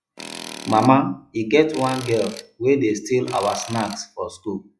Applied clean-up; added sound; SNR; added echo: classical method log-MMSE.